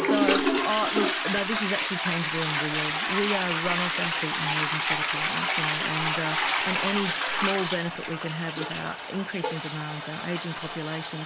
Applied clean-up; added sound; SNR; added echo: none; Toilet flush; -3 dB; none.